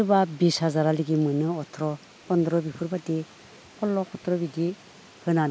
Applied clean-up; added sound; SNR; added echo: none; none; none; none.